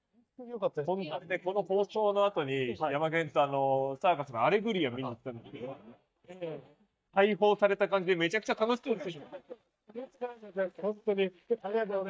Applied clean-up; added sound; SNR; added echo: neural mask model DeepFilterNet 3.